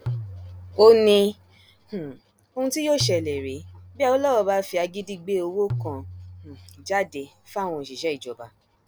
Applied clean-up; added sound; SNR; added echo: none; Tabla; 12 dB; none.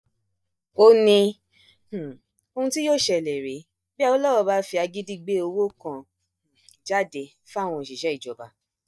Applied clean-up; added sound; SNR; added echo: neural mask model DeepFilterNet 3.